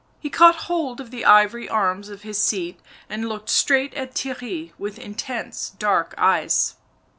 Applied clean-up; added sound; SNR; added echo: none; none; none; none.